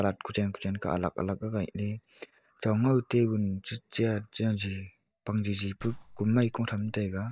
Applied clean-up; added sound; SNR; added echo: neural mask model DeepFilterNet 3.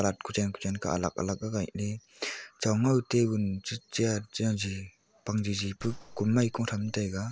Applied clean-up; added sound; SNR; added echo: none; Gunshot, gunfire; 15 dB; none.